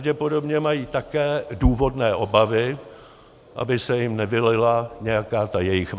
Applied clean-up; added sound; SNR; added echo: none; none; none; none.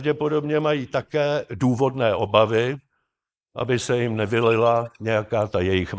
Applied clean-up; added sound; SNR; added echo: neural mask model Resemble Enhance denoiser.